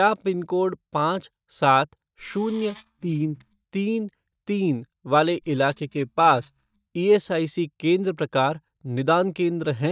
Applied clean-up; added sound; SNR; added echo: neural mask model DeepFilterNet 3.